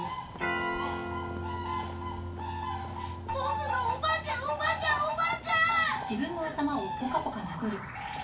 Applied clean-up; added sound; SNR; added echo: none; Bird; 6 dB; reverberation time 0.3 s.